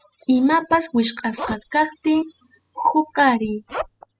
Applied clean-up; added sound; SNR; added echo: classical method spectral subtraction.